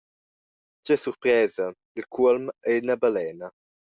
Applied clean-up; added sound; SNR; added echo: none; none; none; none.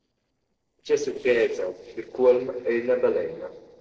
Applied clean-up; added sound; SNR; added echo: neural separator model SepFormer DNS4.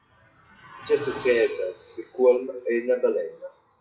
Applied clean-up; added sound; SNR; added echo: classical method WPE with log-MMSE.